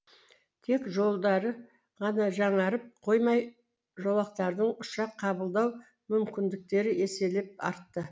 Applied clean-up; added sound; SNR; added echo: none; none; none; none.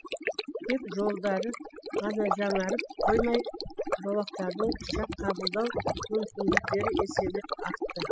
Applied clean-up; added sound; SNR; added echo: classical method spectral subtraction.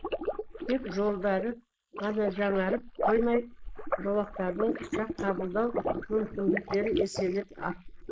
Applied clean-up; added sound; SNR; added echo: neural mask model Resemble Enhance denoiser.